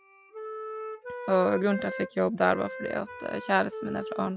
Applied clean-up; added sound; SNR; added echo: classical method log-MMSE.